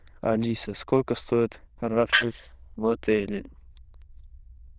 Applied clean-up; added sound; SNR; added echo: neural diffusion model UNIVERSE++.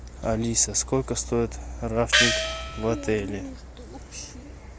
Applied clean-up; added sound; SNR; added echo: none; Gong; -2 dB; none.